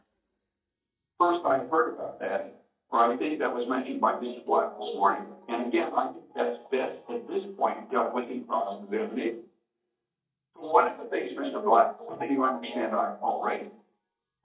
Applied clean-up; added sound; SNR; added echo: neural mask model DeepFilterNet 3.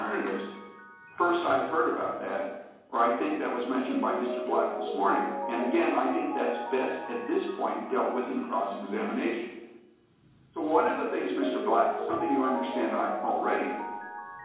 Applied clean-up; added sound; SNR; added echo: none; Mallet percussion; 9 dB; reverberation time 1.0 s.